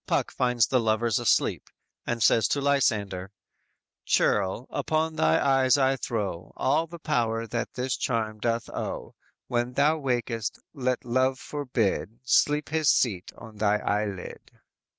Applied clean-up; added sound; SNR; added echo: none; none; none; none.